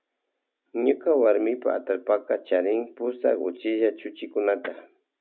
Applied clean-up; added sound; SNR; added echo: none; none; none; none.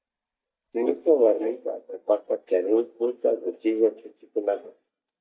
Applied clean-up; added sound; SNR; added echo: neural mask model DeepFilterNet 3.